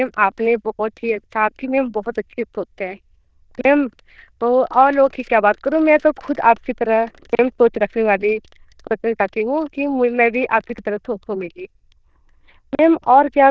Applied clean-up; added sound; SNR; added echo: neural diffusion model UNIVERSE++.